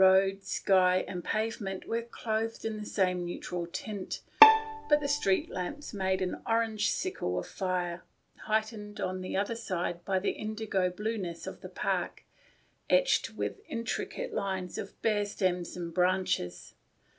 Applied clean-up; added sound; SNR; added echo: none; Bowed string instrument; -3 dB; none.